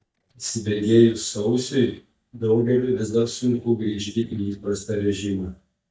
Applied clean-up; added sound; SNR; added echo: neural mask model DeepFilterNet 3.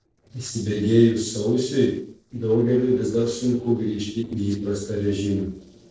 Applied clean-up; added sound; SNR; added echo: neural separator model SepFormer DNS4.